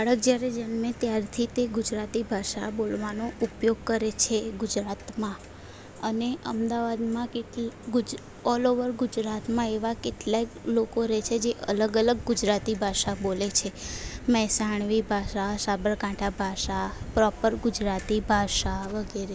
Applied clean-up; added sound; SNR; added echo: none; none; none; none.